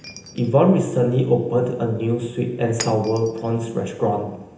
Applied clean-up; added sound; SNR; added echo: none; Shatter; 20 dB; reverberation time 0.8 s.